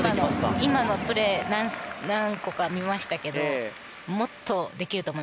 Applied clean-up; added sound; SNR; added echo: none; none; none; none.